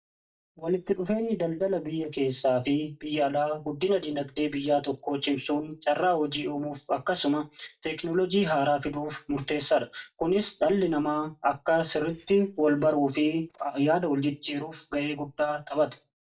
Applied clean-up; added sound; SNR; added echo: neural mask model DeepFilterNet 3.